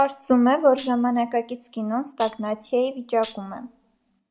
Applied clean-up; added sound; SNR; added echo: none; Tambourine; 5 dB; reverberation time 0.3 s.